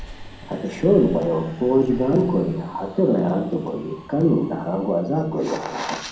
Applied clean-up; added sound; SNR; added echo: none; Subway, metro, underground; 19 dB; reverberation time 0.6 s.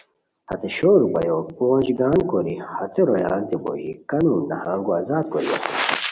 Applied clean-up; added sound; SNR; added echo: none; none; none; none.